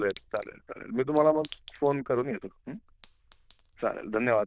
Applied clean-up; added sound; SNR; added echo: neural diffusion model UNIVERSE++.